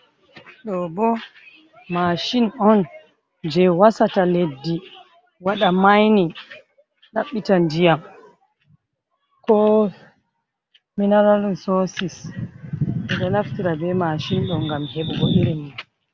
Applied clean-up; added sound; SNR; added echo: none; none; none; none.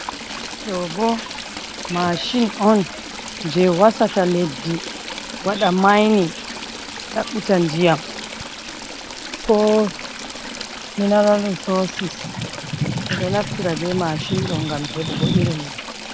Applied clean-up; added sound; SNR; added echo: none; Stream / Trickle, dribble; 11 dB; none.